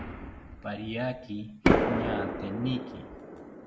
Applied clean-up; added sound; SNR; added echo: none; Fireworks; -5 dB; none.